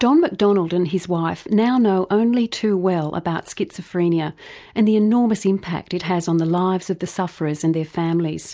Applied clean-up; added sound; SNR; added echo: none; none; none; none.